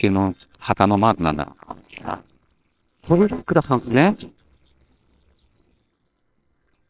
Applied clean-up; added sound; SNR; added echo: neural separator model SepFormer WHAMR!.